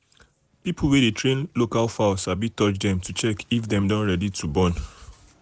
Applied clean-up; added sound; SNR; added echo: none; none; none; none.